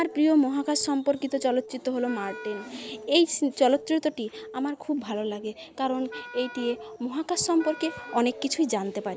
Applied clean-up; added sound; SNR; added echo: none; Alarm / Keyboard (musical) + Wind instrument, woodwind instrument; 17 dB; none.